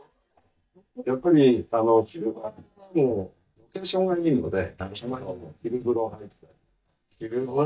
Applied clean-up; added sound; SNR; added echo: neural mask model DeepFilterNet 3.